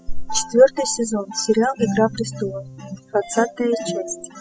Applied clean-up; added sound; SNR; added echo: classical method spectral subtraction.